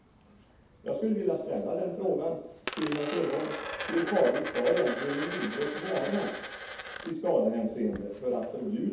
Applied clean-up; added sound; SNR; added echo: none; Coin (dropping); 9 dB; reverberation time 0.7 s.